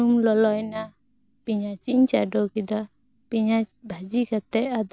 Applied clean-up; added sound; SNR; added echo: none; none; none; none.